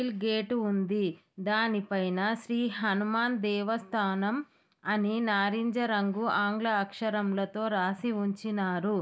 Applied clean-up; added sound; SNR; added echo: none; none; none; none.